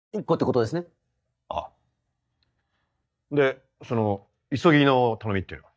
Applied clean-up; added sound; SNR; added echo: neural mask model DeepFilterNet 3.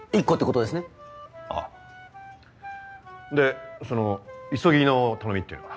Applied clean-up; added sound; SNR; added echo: none; Wind instrument, woodwind instrument; 18 dB; none.